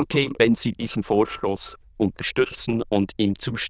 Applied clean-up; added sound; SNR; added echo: neural diffusion model UNIVERSE++.